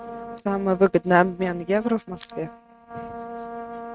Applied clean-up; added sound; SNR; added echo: neural mask model RNNoise.